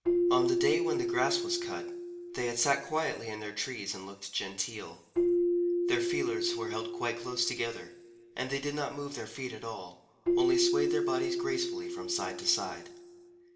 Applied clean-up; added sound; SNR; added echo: none; Keyboard (musical); -2 dB; reverberation time 1.3 s.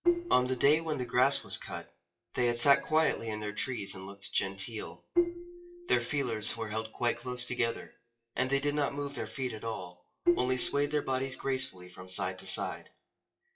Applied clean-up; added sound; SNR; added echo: classical method WPE with log-MMSE.